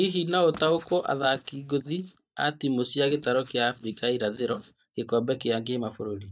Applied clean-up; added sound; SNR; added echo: neural mask model DeepFilterNet 3.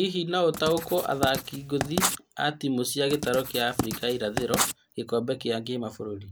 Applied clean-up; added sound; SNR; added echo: none; Writing; 4 dB; none.